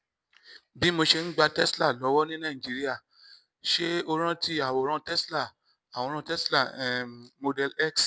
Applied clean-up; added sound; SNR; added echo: none; none; none; none.